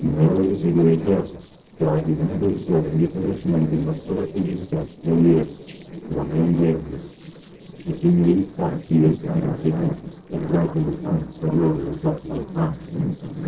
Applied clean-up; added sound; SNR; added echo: neural separator model SepFormer DNS4.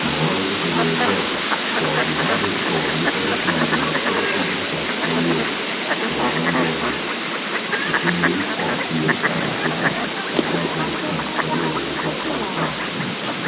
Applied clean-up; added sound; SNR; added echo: none; Fowl; -5 dB; reverberation time 0.6 s.